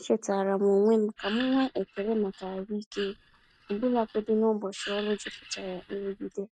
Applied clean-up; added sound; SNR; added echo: neural mask model RNNoise.